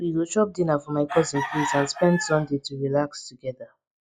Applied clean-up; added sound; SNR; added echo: classical method log-MMSE.